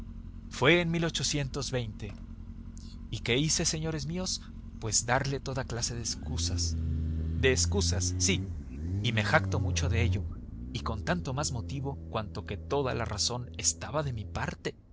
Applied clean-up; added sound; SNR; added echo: none; Motorcycle; 4 dB; none.